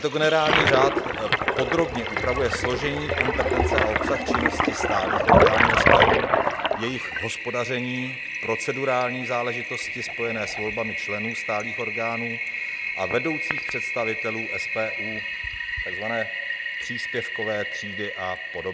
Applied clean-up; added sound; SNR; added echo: none; Toilet flush; -4 dB; none.